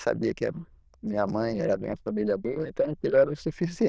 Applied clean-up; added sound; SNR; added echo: neural diffusion model UNIVERSE++.